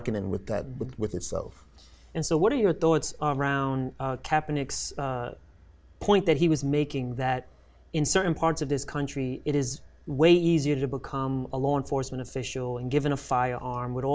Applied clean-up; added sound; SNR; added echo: none; none; none; none.